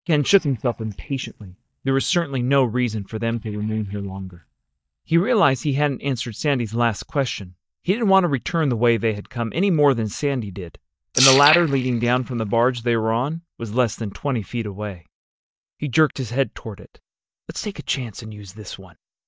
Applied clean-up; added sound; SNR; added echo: neural mask model DeepFilterNet 3.